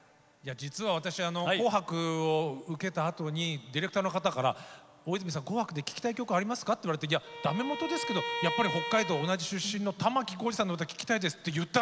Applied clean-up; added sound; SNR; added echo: none; Bowed string instrument; 5 dB; none.